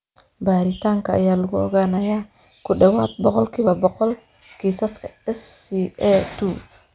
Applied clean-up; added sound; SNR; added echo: none; none; none; none.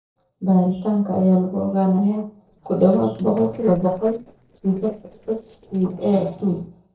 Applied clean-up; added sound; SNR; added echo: neural separator model SepFormer DNS4.